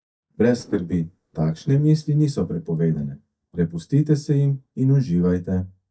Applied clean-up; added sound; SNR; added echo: neural mask model DeepFilterNet 3.